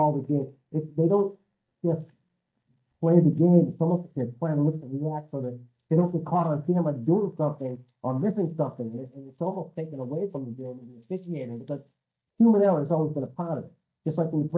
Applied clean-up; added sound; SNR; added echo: neural mask model DeepFilterNet 3.